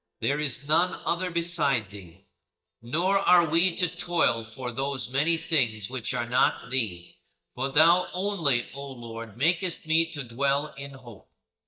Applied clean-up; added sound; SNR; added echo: neural mask model DeepFilterNet 3.